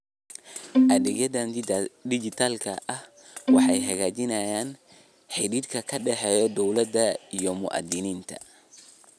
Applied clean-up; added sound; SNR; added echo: none; Bowed string instrument; -5 dB; none.